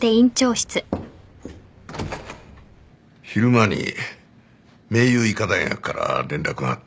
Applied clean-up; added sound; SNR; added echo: none; none; none; none.